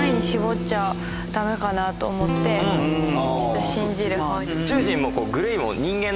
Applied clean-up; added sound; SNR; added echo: none; Guitar; 4 dB; none.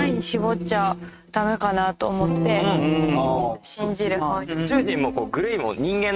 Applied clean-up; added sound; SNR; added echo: neural mask model RNNoise.